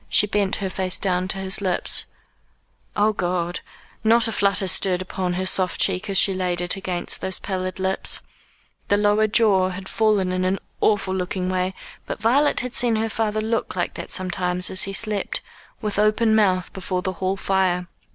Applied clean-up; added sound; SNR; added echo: none; none; none; none.